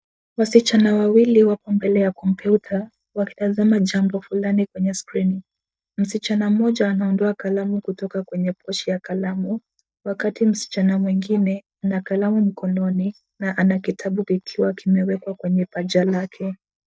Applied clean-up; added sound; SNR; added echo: neural mask model DeepFilterNet 3.